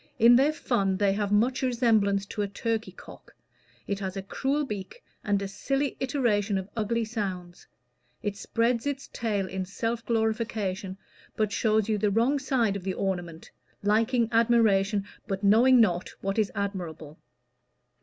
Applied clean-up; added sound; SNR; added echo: none; none; none; none.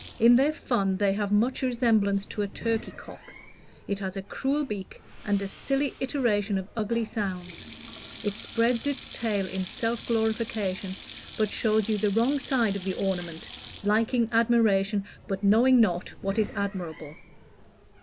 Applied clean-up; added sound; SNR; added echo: none; Sink (filling or washing); 15 dB; none.